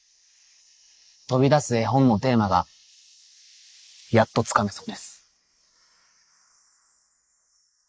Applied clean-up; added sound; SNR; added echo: neural mask model Resemble Enhance denoiser.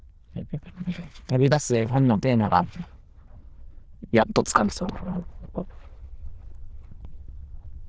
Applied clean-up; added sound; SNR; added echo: neural diffusion model UNIVERSE++.